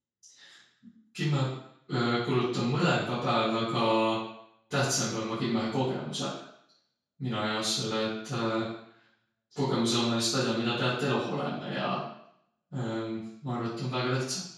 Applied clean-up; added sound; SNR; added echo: none; none; none; reverberation time 0.6 s.